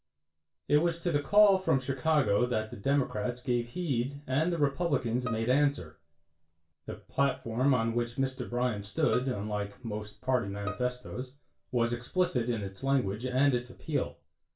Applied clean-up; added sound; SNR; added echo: none; Bowed string instrument; 17 dB; reverberation time 0.2 s.